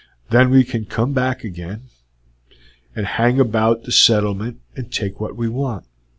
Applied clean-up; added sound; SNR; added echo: none; none; none; none.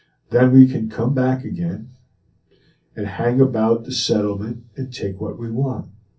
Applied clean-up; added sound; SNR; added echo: none; none; none; reverberation time 0.3 s.